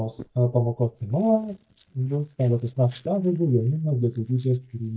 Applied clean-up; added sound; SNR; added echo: neural mask model DeepFilterNet 3.